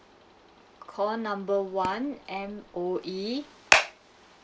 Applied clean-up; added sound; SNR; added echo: none; Fireworks; 19 dB; none.